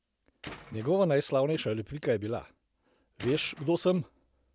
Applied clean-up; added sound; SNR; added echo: none; Tools; 17 dB; none.